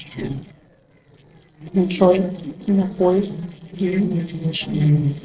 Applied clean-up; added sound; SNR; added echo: neural separator model SepFormer DNS4.